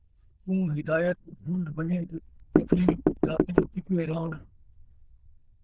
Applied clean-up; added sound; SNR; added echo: neural diffusion model UNIVERSE++.